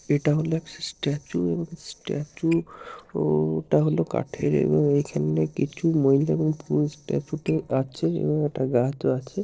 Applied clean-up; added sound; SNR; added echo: neural separator model SepFormer DNS4.